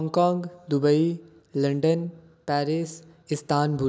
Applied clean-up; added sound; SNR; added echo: none; none; none; none.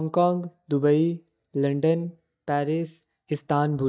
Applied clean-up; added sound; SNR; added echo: neural mask model DeepFilterNet 3.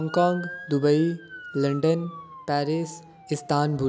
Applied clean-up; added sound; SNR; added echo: none; Motor vehicle (road) / Siren; 17 dB; none.